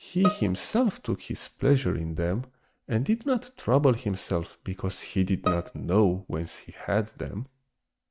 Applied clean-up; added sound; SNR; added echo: neural mask model RNNoise.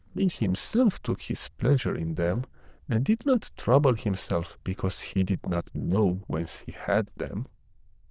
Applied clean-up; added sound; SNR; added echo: neural diffusion model UNIVERSE++.